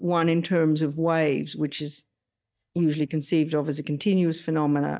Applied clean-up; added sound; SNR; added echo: neural mask model DeepFilterNet 3.